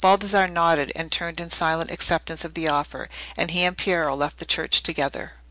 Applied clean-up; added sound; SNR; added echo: none; Chime; 2 dB; none.